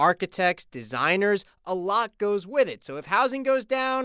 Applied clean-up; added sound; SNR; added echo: none; none; none; none.